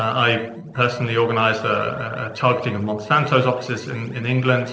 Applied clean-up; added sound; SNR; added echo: neural separator model SepFormer DNS4.